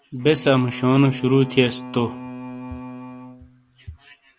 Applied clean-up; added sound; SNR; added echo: none; Bowed string instrument; 14 dB; none.